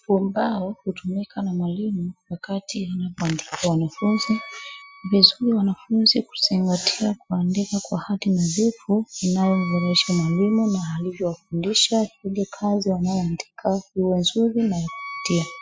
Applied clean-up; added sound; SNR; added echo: classical method spectral subtraction.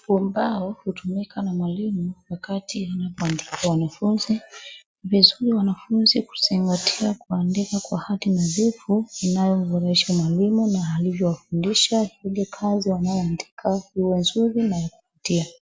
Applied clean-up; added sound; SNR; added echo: none; none; none; none.